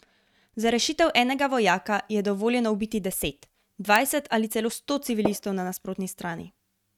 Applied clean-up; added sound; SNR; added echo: neural mask model RNNoise.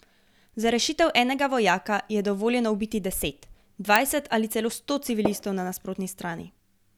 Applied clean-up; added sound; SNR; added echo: none; Tap; 4 dB; none.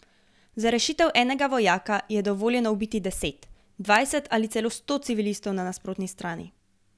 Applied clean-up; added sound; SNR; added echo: none; none; none; none.